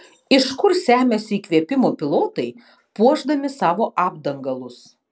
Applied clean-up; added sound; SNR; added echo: none; none; none; none.